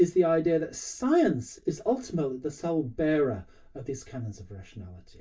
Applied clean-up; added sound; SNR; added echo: none; none; none; reverberation time 0.2 s.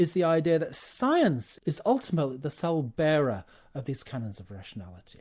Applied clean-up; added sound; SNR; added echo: none; none; none; none.